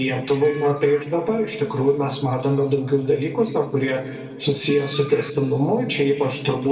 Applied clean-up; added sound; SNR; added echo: none; Telephone; 17 dB; reverberation time 2.5 s.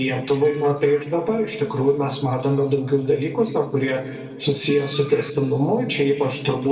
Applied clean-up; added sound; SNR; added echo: neural separator model SepFormer DNS4.